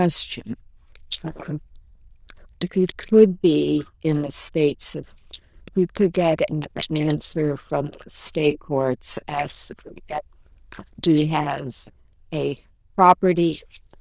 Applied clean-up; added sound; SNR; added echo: neural diffusion model UNIVERSE++.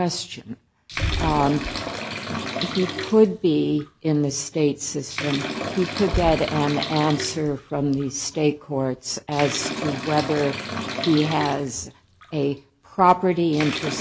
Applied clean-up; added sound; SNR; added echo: none; Bathtub (filling or washing) / Liquid; 9 dB; none.